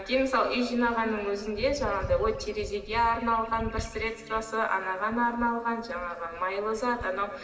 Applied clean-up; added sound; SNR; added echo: none; Bird vocalization, bird call, bird song; 14 dB; reverberation time 2.3 s.